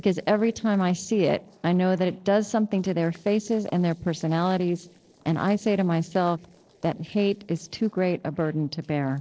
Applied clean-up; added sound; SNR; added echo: neural separator model SepFormer DNS4.